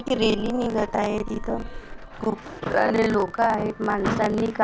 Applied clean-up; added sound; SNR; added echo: none; Vehicle horn, car horn, honking; 14 dB; none.